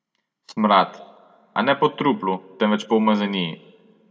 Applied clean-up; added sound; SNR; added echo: none; none; none; reverberation time 0.6 s.